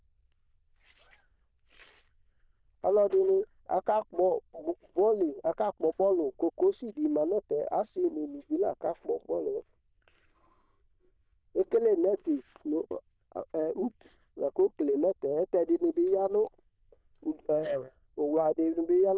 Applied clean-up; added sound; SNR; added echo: neural diffusion model UNIVERSE++.